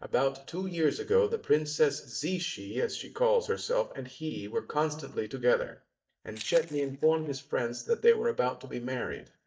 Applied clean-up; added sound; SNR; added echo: neural mask model DeepFilterNet 3.